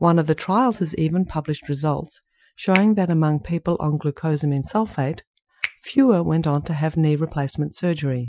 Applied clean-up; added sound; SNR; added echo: classical method Wiener filter.